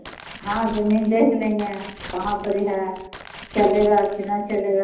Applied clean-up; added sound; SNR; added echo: none; Tearing; 16 dB; reverberation time 0.8 s.